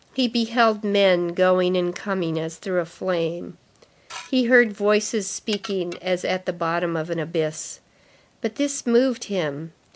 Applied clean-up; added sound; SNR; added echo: none; Dishes, pots, and pans / Glass; 19 dB; none.